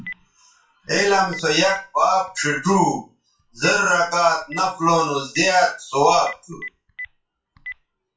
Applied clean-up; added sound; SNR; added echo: classical method WPE with log-MMSE.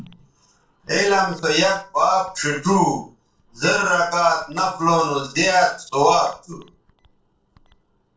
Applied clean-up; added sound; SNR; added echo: neural separator model SepFormer DNS4.